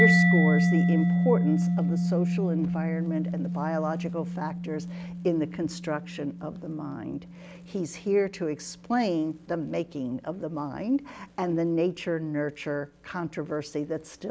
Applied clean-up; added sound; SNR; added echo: none; Mallet percussion; -1 dB; none.